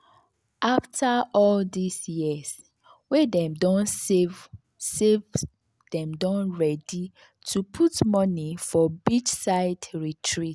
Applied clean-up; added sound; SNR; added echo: none; none; none; none.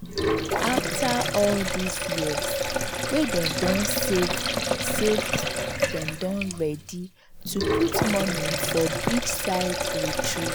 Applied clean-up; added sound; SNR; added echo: none; Sink (filling or washing); -1 dB; none.